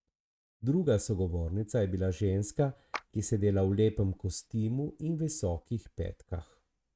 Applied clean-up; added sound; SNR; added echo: neural mask model RNNoise.